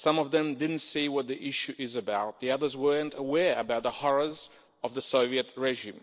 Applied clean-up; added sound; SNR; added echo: neural separator model SepFormer DNS4.